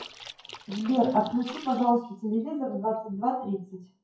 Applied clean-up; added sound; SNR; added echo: classical method WPE with log-MMSE.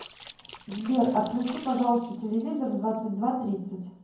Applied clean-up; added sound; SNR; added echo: none; Splash, splatter; 20 dB; reverberation time 0.9 s.